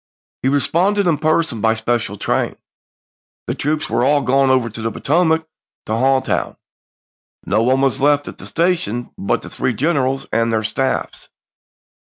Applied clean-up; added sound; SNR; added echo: none; none; none; none.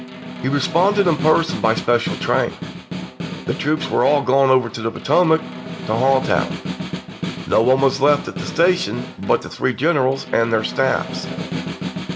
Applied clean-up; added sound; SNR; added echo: none; Snare drum; 9 dB; reverberation time 0.5 s.